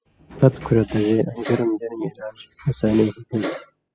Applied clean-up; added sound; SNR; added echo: classical method spectral subtraction.